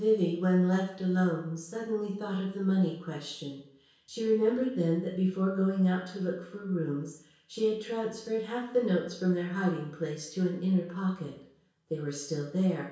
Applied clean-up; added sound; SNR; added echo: none; none; none; reverberation time 0.6 s.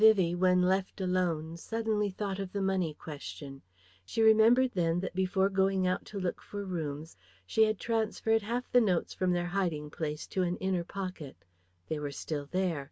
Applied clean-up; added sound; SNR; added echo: none; none; none; none.